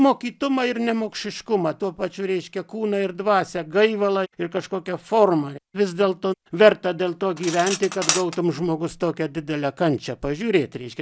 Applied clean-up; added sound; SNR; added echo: none; Cutlery, silverware; 10 dB; none.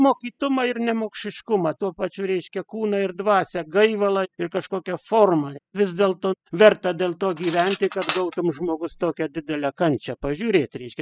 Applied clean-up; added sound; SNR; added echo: classical method spectral subtraction.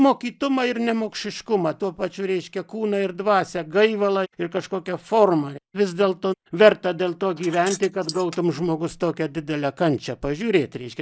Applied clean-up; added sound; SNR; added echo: neural mask model Resemble Enhance denoiser.